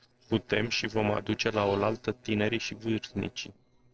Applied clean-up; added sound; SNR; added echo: neural separator model SepFormer DNS4.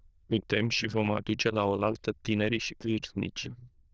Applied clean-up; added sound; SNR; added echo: neural diffusion model UNIVERSE++.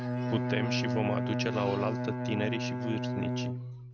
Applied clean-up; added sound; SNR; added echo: none; Bowed string instrument; -3 dB; none.